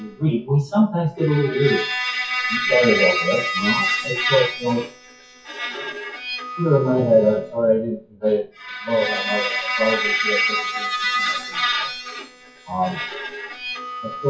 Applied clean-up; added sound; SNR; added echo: classical method WPE with log-MMSE.